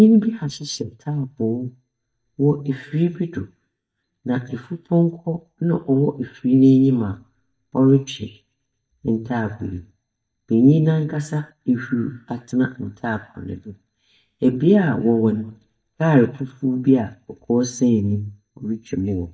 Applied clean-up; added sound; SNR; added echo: neural mask model DeepFilterNet 3.